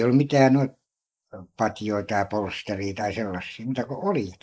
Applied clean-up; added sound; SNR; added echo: neural mask model Resemble Enhance denoiser.